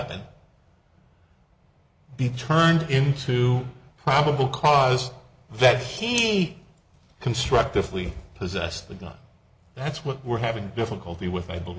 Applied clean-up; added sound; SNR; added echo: none; none; none; none.